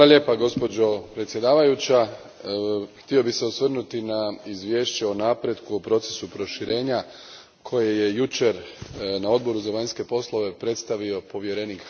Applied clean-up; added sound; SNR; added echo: none; none; none; none.